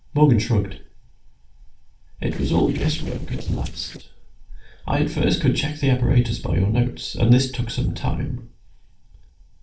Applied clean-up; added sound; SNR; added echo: neural separator model SepFormer DNS4.